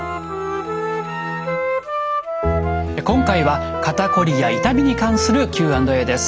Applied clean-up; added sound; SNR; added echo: none; Wind instrument, woodwind instrument; 4 dB; none.